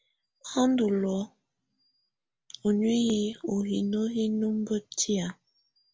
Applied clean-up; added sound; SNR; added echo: none; none; none; none.